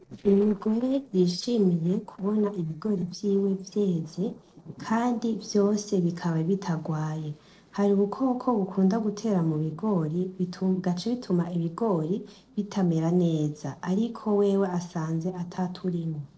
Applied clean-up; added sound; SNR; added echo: neural separator model SepFormer DNS4.